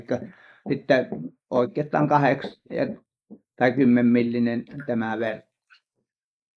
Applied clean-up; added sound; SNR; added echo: neural mask model Resemble Enhance denoiser.